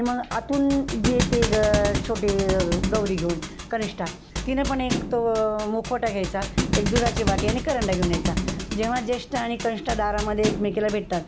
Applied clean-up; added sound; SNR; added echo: none; Thump, thud; 3 dB; none.